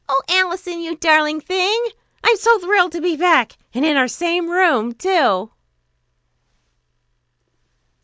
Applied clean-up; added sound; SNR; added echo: none; none; none; none.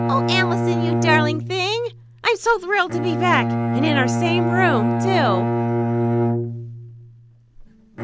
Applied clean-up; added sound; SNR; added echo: none; Bowed string instrument; -1 dB; none.